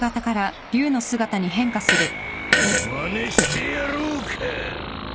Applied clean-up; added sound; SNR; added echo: none; Fart; -1 dB; none.